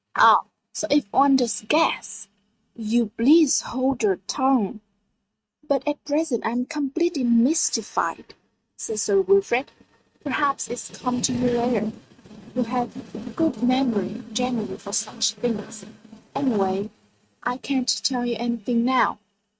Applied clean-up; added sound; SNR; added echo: neural mask model RNNoise.